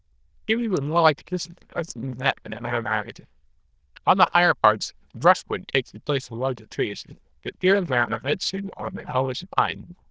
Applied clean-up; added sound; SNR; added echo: neural diffusion model UNIVERSE++.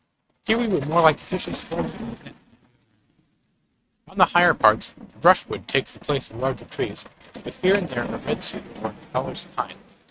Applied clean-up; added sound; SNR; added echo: neural mask model RNNoise.